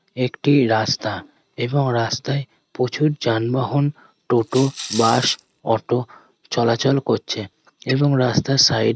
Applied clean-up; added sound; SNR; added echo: neural mask model RNNoise.